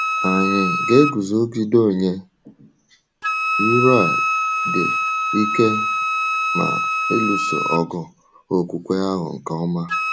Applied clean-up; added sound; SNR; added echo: none; Wind instrument, woodwind instrument; 1 dB; none.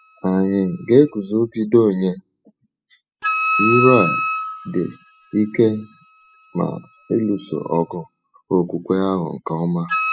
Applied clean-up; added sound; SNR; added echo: classical method spectral subtraction.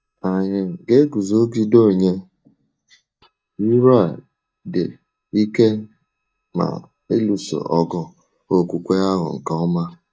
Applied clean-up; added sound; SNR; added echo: neural mask model DeepFilterNet 3.